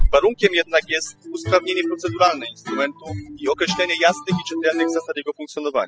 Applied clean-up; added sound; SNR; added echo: classical method spectral subtraction.